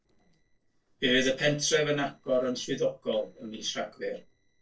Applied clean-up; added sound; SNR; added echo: neural separator model SepFormer DNS4.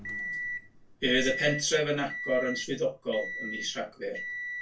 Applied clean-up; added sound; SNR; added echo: none; Microwave oven; 7 dB; reverberation time 0.2 s.